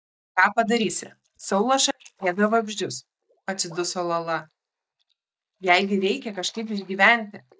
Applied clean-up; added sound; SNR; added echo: neural mask model DeepFilterNet 3.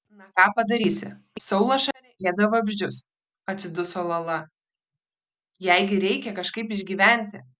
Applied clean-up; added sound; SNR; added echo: none; none; none; none.